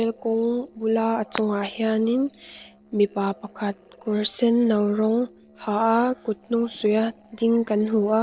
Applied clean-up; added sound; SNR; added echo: neural separator model SepFormer DNS4.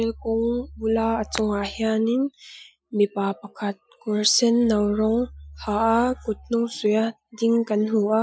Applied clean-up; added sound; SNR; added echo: classical method Wiener filter.